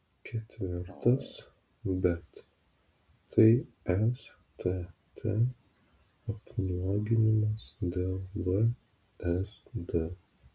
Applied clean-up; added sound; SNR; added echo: none; none; none; none.